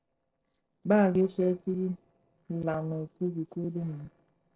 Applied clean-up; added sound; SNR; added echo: neural separator model SepFormer DNS4.